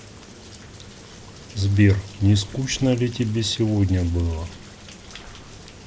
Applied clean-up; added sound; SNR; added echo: none; Rain; 19 dB; none.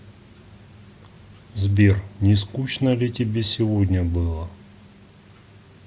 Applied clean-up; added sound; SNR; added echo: none; none; none; none.